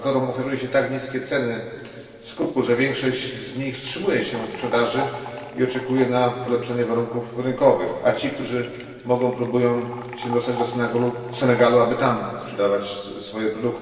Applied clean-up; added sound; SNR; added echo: none; Liquid; 14 dB; reverberation time 2.3 s.